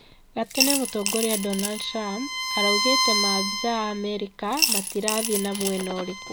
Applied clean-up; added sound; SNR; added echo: none; Bowed string instrument + Coin (dropping) / Glass; -1 dB; none.